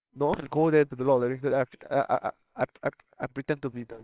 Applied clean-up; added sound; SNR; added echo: neural separator model SepFormer WHAMR!.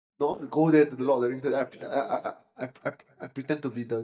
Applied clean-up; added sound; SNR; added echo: neural mask model DeepFilterNet 3.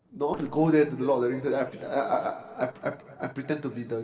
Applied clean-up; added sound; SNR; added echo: neural separator model SepFormer DNS4.